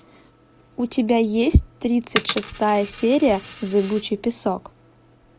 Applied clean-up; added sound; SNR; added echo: none; Coin (dropping); 14 dB; none.